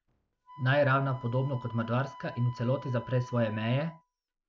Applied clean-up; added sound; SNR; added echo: none; Wind instrument, woodwind instrument; 18 dB; none.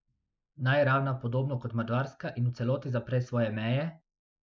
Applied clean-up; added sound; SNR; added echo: neural mask model Resemble Enhance denoiser.